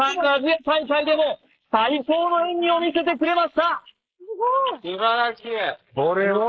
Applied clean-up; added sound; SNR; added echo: neural mask model Resemble Enhance denoiser.